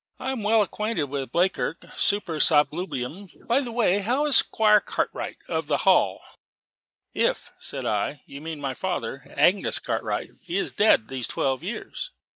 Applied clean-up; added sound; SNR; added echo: neural mask model Resemble Enhance denoiser.